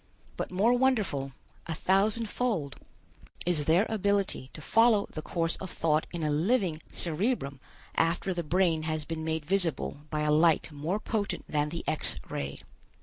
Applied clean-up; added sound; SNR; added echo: none; none; none; none.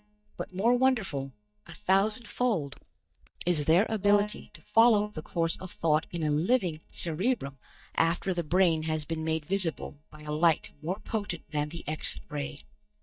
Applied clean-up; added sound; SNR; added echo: neural mask model DeepFilterNet 3.